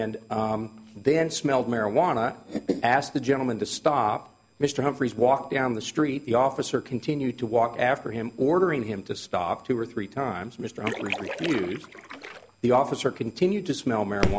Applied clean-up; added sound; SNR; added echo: none; Splash, splatter; 10 dB; none.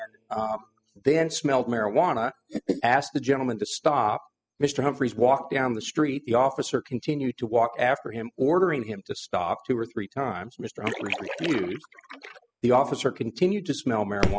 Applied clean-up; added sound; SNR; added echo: classical method spectral subtraction.